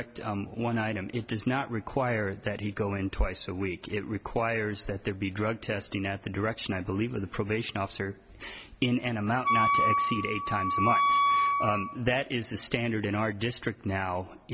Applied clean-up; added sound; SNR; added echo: none; Wind instrument, woodwind instrument; -4 dB; none.